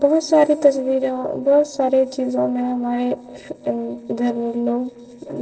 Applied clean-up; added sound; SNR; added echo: neural separator model SepFormer DNS4.